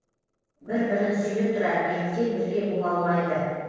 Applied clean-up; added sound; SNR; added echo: neural separator model SepFormer DNS4.